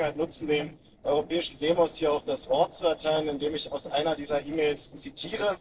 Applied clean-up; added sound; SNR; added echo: neural separator model SepFormer DNS4.